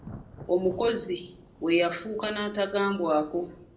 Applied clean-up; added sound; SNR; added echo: none; Thunder / Rain; 20 dB; reverberation time 0.5 s.